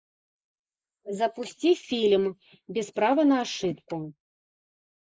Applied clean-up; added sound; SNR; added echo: neural mask model Resemble Enhance denoiser.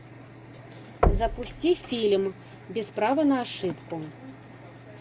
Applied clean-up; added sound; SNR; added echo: none; Knock; 2 dB; none.